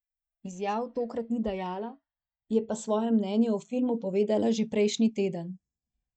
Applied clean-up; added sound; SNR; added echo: neural mask model DeepFilterNet 3.